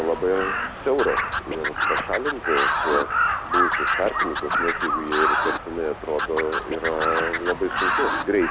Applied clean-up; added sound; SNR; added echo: none; Scratching (performance technique) + Crow; -2 dB; none.